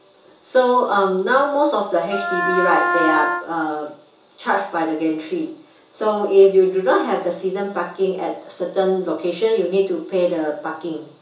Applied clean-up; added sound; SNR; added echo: none; Wind instrument, woodwind instrument; 1 dB; reverberation time 0.7 s.